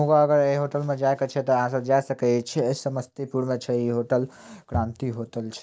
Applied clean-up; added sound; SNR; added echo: none; none; none; none.